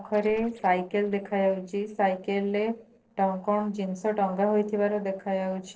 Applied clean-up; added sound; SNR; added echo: neural separator model SepFormer DNS4.